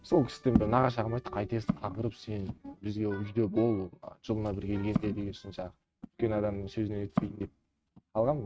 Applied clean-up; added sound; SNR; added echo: neural mask model RNNoise.